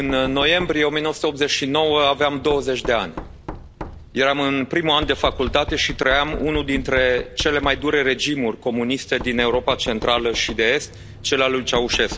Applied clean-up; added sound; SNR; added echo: none; Knock; 13 dB; none.